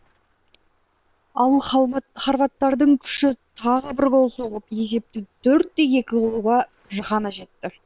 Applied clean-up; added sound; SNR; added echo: neural separator model SepFormer WHAM!.